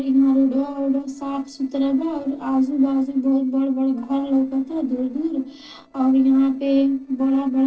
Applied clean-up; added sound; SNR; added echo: neural separator model SepFormer DNS4.